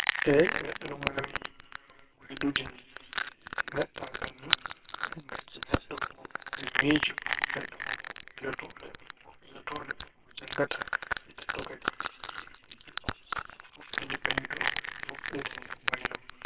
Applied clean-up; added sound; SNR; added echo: neural separator model SepFormer WHAMR!.